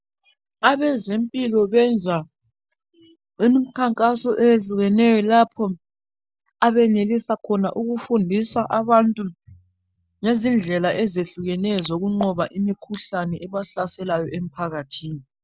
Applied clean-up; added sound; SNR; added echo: none; none; none; none.